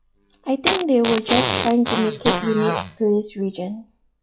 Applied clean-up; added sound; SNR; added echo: classical method log-MMSE.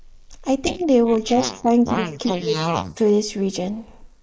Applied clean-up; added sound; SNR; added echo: neural mask model Resemble Enhance denoiser.